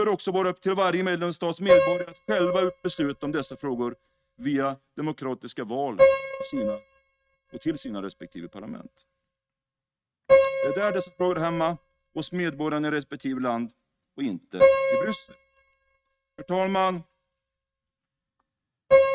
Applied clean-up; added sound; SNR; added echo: neural mask model RNNoise.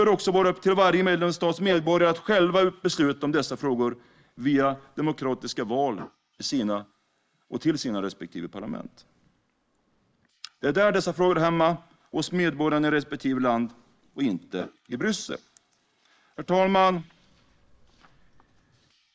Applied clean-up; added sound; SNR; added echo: neural mask model Resemble Enhance denoiser.